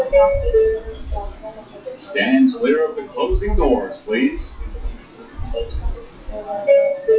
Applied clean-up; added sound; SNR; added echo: classical method WPE with log-MMSE.